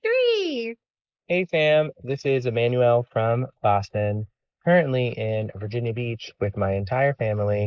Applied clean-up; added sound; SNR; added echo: neural mask model Resemble Enhance denoiser.